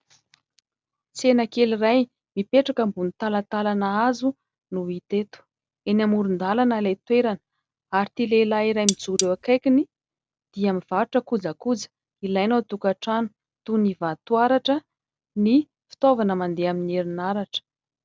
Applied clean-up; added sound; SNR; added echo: none; Cutlery, silverware; 5 dB; none.